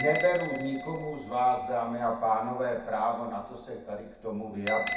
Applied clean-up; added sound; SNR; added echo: none; Bell; 9 dB; reverberation time 0.6 s.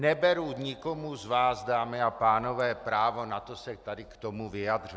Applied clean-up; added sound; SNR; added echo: none; none; none; none.